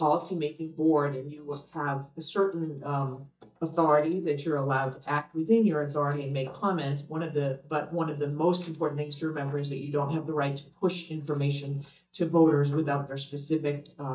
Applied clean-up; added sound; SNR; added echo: neural mask model DeepFilterNet 3.